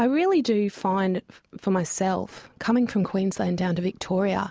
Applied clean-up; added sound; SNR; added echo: none; none; none; none.